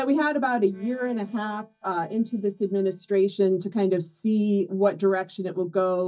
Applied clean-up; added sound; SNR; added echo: neural mask model DeepFilterNet 3.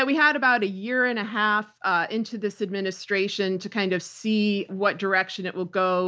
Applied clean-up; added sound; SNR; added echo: none; none; none; none.